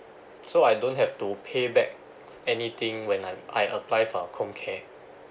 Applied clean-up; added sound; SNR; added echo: none; none; none; none.